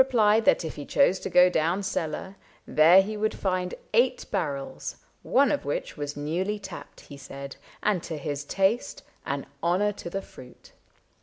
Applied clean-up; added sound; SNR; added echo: none; none; none; none.